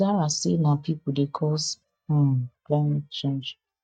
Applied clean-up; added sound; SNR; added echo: neural mask model DeepFilterNet 3.